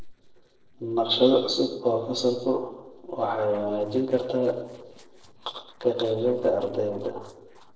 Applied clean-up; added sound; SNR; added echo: neural separator model SepFormer DNS4.